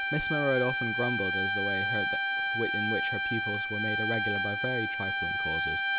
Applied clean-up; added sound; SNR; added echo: none; Bowed string instrument; -4 dB; none.